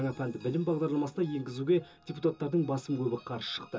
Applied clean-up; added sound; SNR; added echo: none; none; none; reverberation time 0.2 s.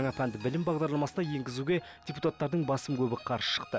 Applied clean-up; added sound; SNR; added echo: none; none; none; none.